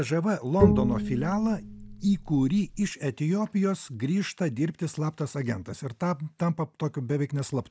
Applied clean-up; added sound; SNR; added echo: none; Bowed string instrument; 1 dB; none.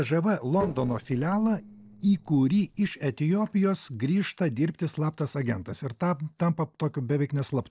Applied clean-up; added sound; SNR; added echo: neural separator model SepFormer DNS4.